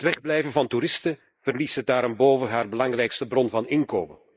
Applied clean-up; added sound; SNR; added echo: neural mask model Resemble Enhance denoiser.